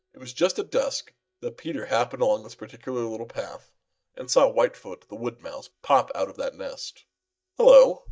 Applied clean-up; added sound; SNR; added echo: neural mask model DeepFilterNet 3.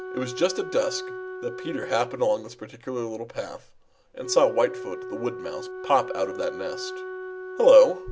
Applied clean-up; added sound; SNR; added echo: none; Wind instrument, woodwind instrument; 11 dB; none.